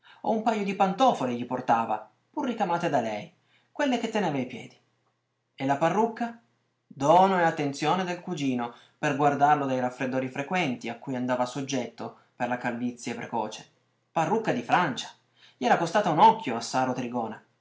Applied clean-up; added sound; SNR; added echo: none; none; none; none.